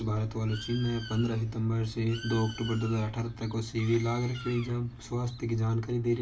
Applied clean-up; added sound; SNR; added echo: none; Bird; 16 dB; reverberation time 0.2 s.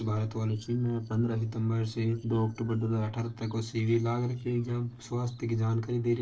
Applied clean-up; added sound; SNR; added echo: neural separator model SepFormer DNS4.